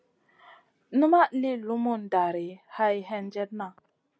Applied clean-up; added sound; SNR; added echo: none; none; none; none.